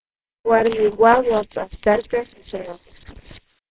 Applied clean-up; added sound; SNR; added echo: neural separator model SepFormer WHAMR!.